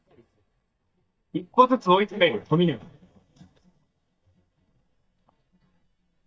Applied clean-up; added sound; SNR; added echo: neural mask model DeepFilterNet 3.